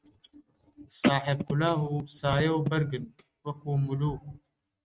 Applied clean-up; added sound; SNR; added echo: neural mask model RNNoise.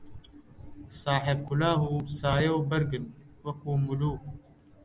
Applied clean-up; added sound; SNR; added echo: none; none; none; none.